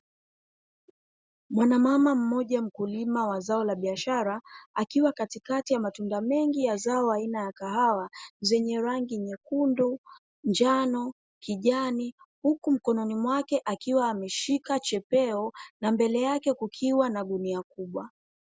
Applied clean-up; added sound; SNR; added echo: none; none; none; none.